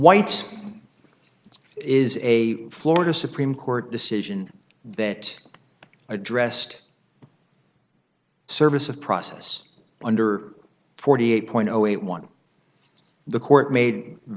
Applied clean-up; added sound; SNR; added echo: none; none; none; none.